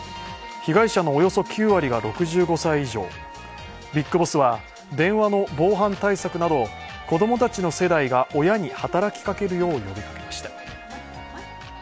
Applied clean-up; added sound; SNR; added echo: none; none; none; none.